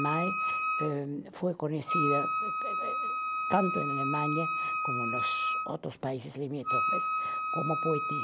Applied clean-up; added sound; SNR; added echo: none; Wind instrument, woodwind instrument; -2 dB; none.